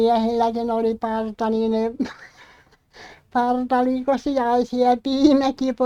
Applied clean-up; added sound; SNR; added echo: neural mask model RNNoise.